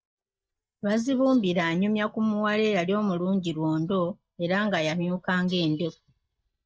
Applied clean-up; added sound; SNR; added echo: neural mask model DeepFilterNet 3.